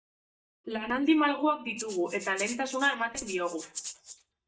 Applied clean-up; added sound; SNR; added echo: neural mask model DeepFilterNet 3.